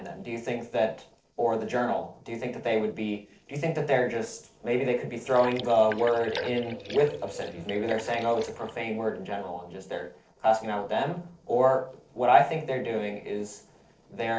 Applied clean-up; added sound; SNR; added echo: neural separator model SepFormer DNS4.